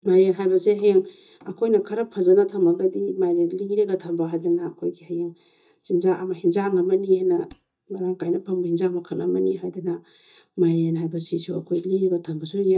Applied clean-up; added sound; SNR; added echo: neural mask model DeepFilterNet 3.